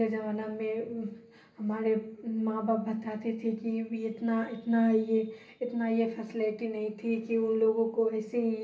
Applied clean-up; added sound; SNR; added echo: none; none; none; reverberation time 0.3 s.